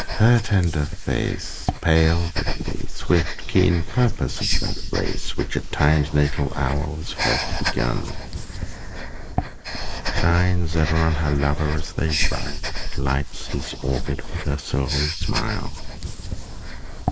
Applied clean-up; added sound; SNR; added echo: neural mask model Resemble Enhance denoiser.